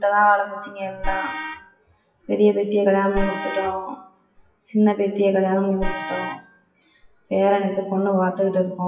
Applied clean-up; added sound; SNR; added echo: classical method WPE with log-MMSE.